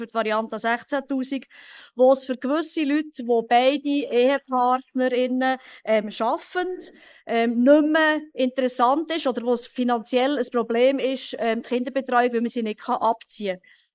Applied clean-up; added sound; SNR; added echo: neural mask model Resemble Enhance denoiser.